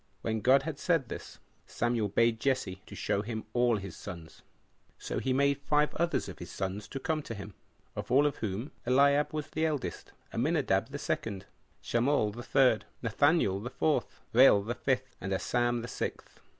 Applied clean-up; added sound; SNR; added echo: none; none; none; none.